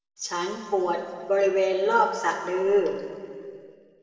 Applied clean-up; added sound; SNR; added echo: none; none; none; reverberation time 2.1 s.